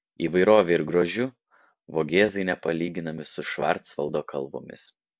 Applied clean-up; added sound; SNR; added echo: none; none; none; none.